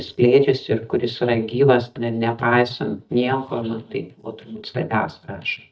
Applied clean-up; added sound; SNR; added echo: neural mask model DeepFilterNet 3.